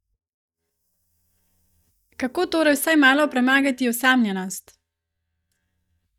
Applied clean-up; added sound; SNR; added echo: neural mask model DeepFilterNet 3.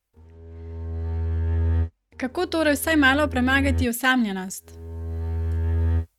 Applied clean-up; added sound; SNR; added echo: neural mask model RNNoise.